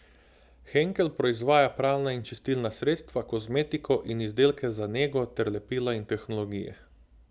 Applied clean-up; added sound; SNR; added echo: none; none; none; none.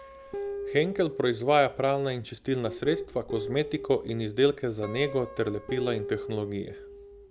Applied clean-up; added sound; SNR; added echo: none; Guitar; 10 dB; none.